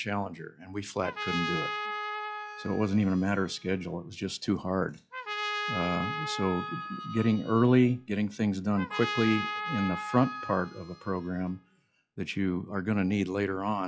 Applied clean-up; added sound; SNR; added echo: classical method log-MMSE.